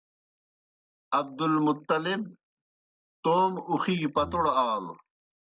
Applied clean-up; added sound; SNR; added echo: neural mask model DeepFilterNet 3.